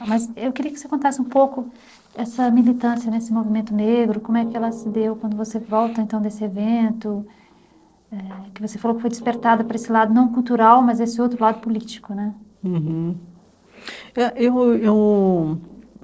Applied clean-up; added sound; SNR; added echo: neural separator model SepFormer DNS4.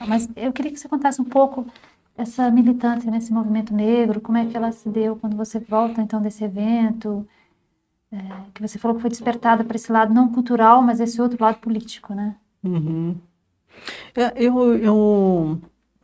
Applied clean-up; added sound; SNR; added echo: neural mask model RNNoise.